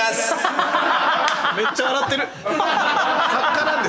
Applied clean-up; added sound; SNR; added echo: none; none; none; none.